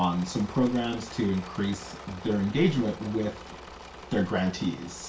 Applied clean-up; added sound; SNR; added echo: none; Engine / Mechanisms; 15 dB; reverberation time 0.2 s.